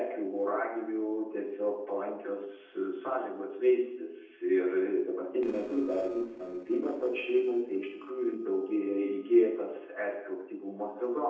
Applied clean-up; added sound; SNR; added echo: neural separator model SepFormer DNS4.